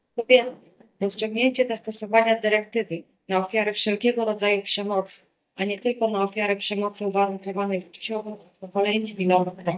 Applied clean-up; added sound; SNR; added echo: neural mask model DeepFilterNet 3.